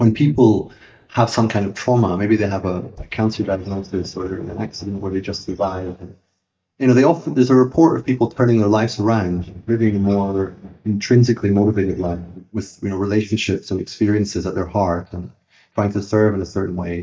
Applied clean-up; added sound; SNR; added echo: neural mask model DeepFilterNet 3.